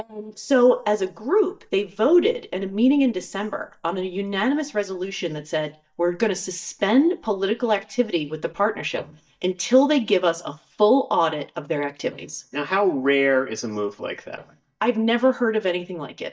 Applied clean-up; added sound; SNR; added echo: neural mask model DeepFilterNet 3.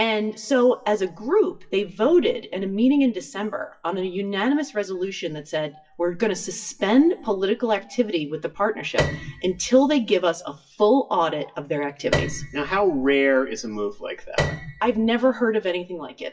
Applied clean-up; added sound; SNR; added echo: classical method WPE with log-MMSE.